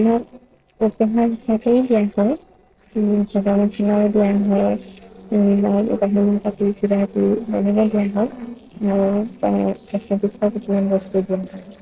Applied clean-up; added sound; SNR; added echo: neural separator model SepFormer DNS4.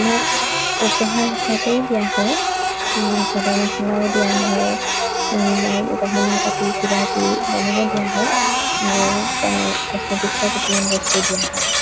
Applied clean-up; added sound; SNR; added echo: none; Printer; -1 dB; none.